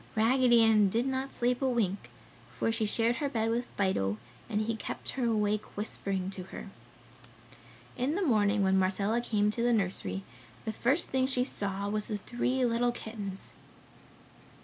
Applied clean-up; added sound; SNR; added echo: none; none; none; none.